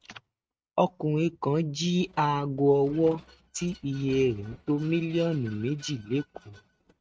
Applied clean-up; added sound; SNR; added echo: neural mask model RNNoise.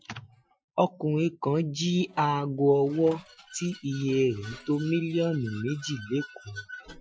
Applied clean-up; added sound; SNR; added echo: classical method Wiener filter.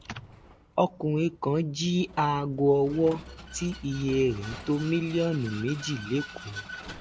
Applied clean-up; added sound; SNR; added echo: none; Vehicle; 16 dB; none.